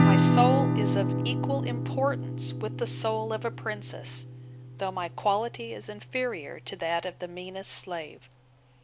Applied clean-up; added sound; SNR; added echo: none; Acoustic guitar / Strum; -2 dB; none.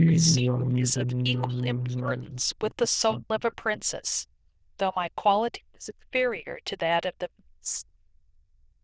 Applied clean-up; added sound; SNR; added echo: neural diffusion model UNIVERSE++.